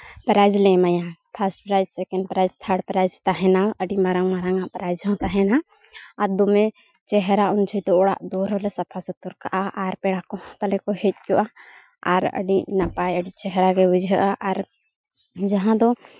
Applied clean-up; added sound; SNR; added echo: classical method Wiener filter.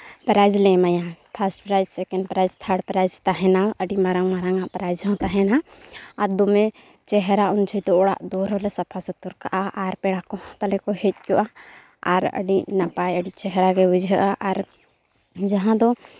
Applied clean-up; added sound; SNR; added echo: neural mask model Resemble Enhance denoiser.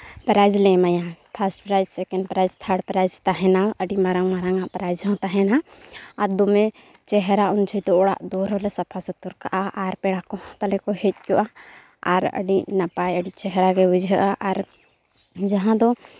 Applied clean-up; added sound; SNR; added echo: none; none; none; none.